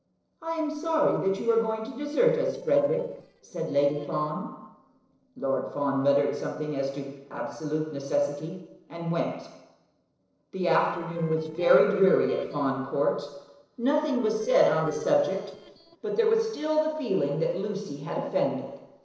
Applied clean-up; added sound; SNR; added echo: neural separator model SepFormer DNS4.